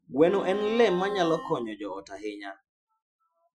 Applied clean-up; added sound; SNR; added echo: classical method Wiener filter.